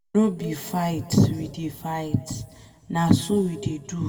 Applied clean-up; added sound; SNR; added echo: none; none; none; reverberation time 1.2 s.